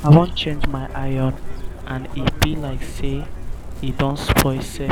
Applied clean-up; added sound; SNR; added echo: none; Chirp, tweet; 5 dB; none.